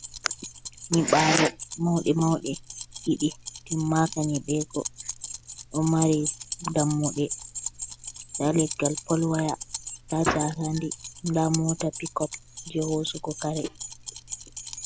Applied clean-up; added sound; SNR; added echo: none; Keys jangling; 9 dB; none.